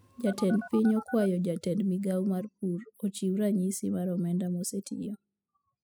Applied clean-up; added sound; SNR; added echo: classical method spectral subtraction.